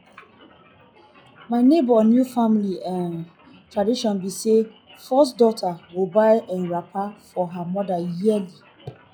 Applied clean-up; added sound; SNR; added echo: classical method log-MMSE.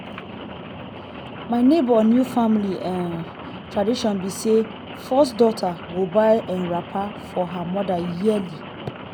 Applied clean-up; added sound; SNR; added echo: none; Rain; 13 dB; none.